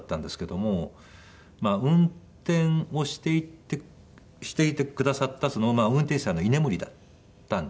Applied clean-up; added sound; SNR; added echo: none; none; none; none.